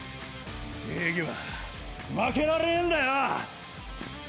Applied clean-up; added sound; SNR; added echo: none; none; none; none.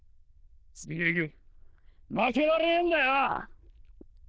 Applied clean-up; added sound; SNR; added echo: neural diffusion model UNIVERSE++.